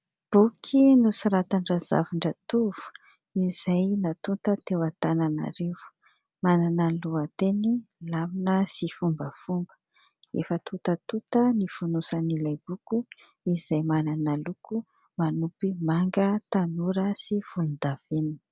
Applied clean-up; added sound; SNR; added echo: none; none; none; none.